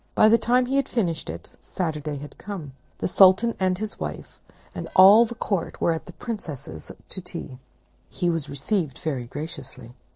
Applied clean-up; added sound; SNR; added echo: neural separator model SepFormer DNS4.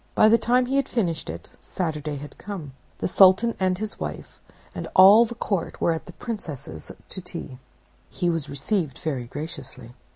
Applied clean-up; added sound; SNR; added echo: none; none; none; none.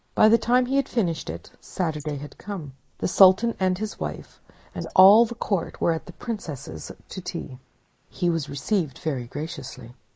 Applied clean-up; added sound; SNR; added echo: neural mask model Resemble Enhance denoiser.